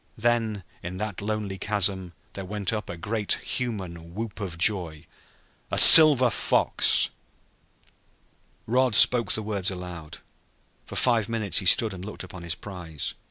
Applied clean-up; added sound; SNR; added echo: none; none; none; none.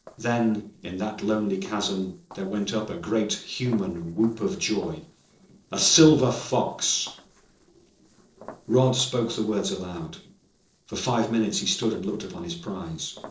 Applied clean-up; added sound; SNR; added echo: neural separator model SepFormer DNS4.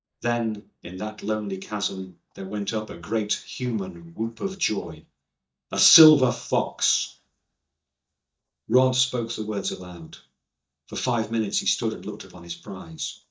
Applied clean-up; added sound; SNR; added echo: neural mask model DeepFilterNet 3.